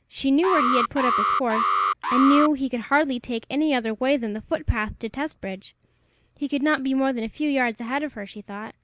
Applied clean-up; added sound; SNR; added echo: none; Alarm; 0 dB; none.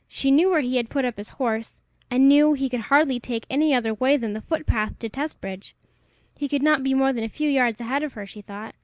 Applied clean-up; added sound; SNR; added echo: none; none; none; none.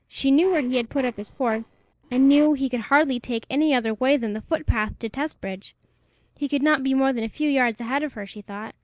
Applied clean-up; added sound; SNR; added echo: neural separator model SepFormer DNS4.